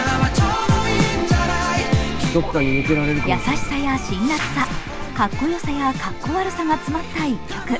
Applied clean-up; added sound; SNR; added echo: none; Sliding door; 9 dB; none.